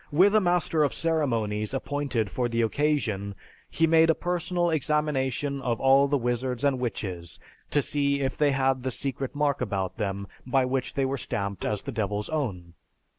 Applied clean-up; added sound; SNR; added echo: neural mask model Resemble Enhance denoiser.